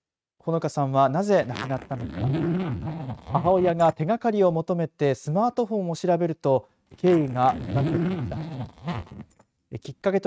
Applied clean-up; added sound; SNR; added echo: neural mask model RNNoise.